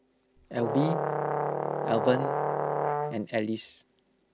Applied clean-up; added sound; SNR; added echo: none; Brass instrument; -2 dB; none.